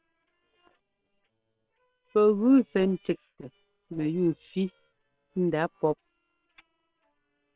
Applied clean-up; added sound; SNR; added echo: neural separator model SepFormer WHAM!.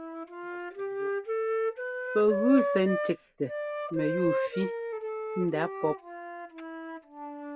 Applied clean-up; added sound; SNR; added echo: none; Wind instrument, woodwind instrument; 2 dB; none.